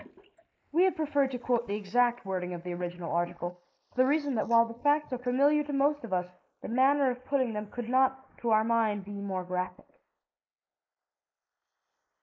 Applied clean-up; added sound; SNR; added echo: neural mask model Resemble Enhance denoiser.